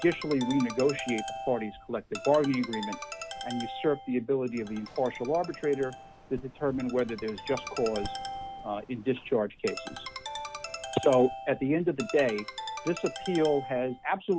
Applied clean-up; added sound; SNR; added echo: none; Ringtone; 11 dB; none.